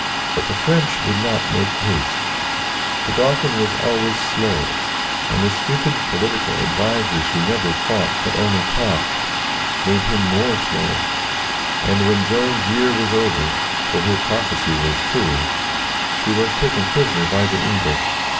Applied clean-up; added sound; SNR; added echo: none; Domestic sounds, home sounds; -1 dB; reverberation time 0.8 s.